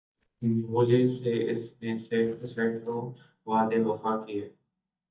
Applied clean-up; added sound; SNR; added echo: neural mask model DeepFilterNet 3.